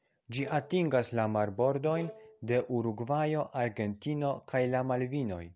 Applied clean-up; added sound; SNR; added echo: none; Bowed string instrument; 19 dB; none.